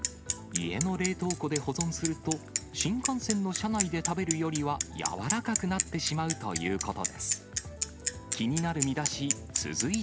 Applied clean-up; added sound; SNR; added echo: none; Bicycle; 4 dB; none.